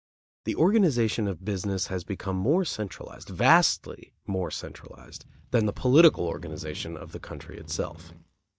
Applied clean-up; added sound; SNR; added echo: neural mask model DeepFilterNet 3.